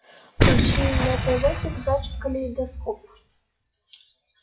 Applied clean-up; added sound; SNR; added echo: classical method WPE with log-MMSE.